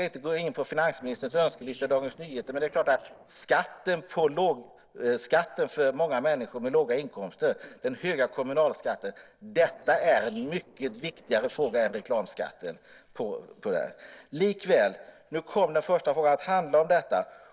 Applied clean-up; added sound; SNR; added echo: neural separator model SepFormer DNS4.